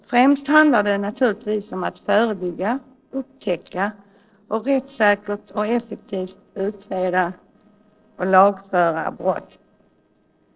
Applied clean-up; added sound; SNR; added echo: neural separator model SepFormer DNS4.